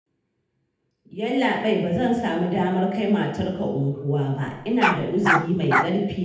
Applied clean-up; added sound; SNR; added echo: none; Bark; 0 dB; reverberation time 0.9 s.